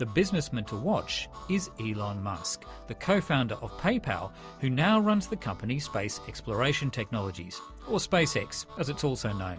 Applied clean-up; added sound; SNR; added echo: none; Harmonica; 19 dB; none.